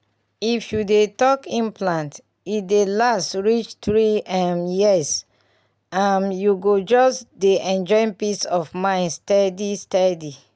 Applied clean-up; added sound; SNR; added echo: none; none; none; none.